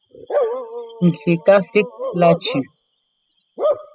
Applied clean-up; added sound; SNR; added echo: classical method spectral subtraction.